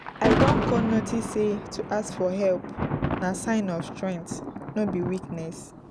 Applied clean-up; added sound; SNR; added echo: none; Thunder; 1 dB; none.